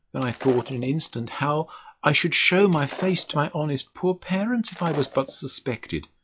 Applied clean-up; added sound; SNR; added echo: classical method log-MMSE.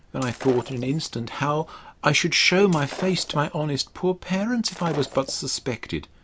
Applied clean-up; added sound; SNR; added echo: none; Shatter; 16 dB; none.